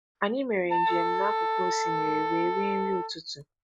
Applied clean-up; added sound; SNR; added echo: none; Wind instrument, woodwind instrument; -2 dB; none.